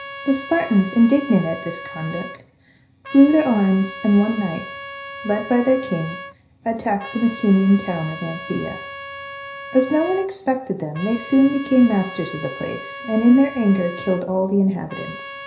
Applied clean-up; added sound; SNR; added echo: none; Trumpet; 15 dB; reverberation time 0.5 s.